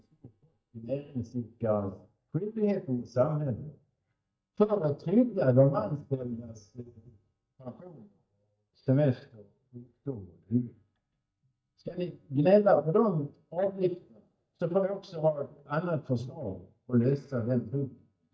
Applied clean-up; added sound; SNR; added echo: neural mask model DeepFilterNet 3.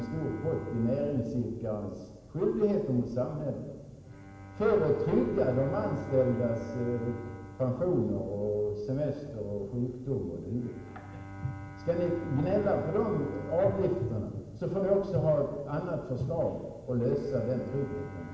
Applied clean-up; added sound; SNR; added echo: none; Bowed string instrument; 15 dB; reverberation time 1.2 s.